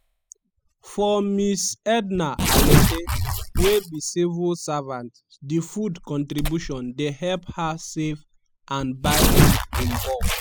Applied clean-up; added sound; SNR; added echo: classical method spectral subtraction.